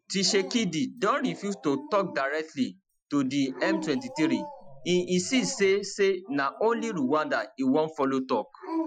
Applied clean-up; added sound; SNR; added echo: classical method Wiener filter.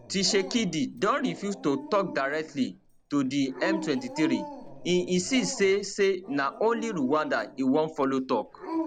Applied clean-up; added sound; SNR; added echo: none; Dog; 12 dB; none.